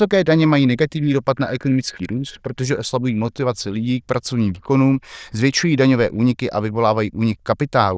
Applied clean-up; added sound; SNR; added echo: neural diffusion model UNIVERSE++.